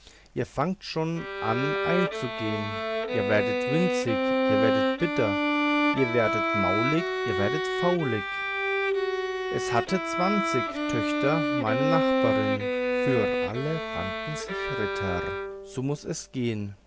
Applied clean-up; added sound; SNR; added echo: none; Bowed string instrument; -2 dB; none.